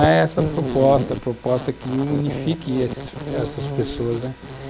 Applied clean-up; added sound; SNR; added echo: none; Insect; 6 dB; none.